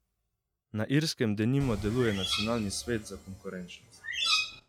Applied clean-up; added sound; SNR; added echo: classical method log-MMSE.